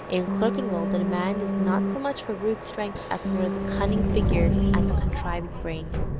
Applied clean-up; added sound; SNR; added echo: none; Subway, metro, underground + Organ; -4 dB; none.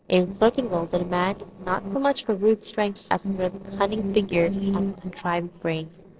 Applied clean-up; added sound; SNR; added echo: neural separator model SepFormer DNS4.